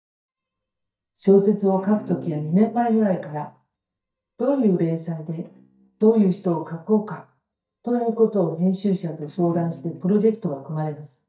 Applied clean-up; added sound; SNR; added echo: neural mask model DeepFilterNet 3.